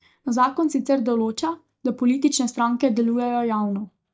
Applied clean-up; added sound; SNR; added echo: neural mask model DeepFilterNet 3.